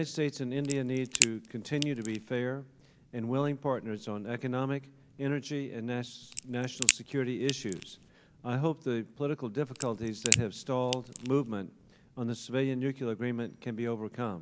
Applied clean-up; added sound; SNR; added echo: none; Crack; 1 dB; none.